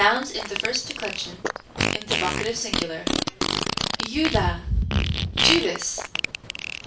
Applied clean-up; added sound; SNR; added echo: none; Fart; -1 dB; reverberation time 0.3 s.